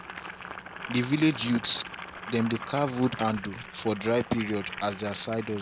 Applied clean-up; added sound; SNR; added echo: none; Boiling; 12 dB; none.